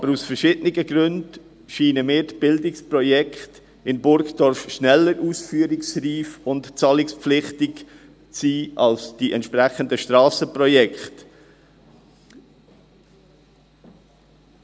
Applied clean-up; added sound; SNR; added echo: none; none; none; none.